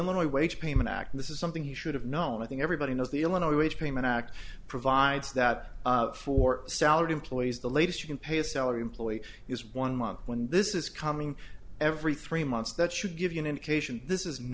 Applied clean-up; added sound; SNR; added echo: none; Bass drum; 7 dB; none.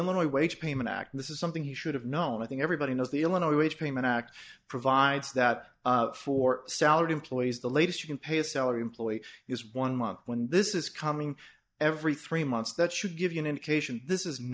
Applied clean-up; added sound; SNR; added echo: neural mask model DeepFilterNet 3.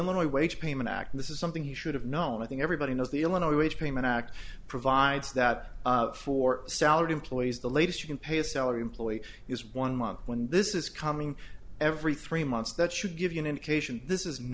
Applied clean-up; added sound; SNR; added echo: none; none; none; none.